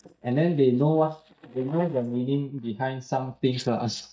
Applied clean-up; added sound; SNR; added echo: neural mask model DeepFilterNet 3.